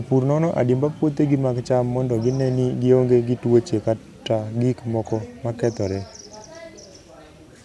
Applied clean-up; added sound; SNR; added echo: none; none; none; none.